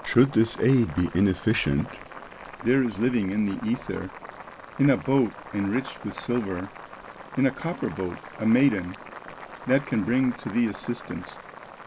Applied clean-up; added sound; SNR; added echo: none; Boiling; 16 dB; none.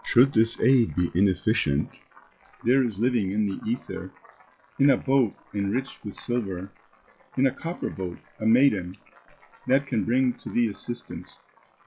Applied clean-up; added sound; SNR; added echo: classical method log-MMSE.